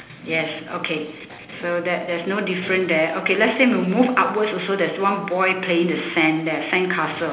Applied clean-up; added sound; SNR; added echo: none; none; none; reverberation time 1.0 s.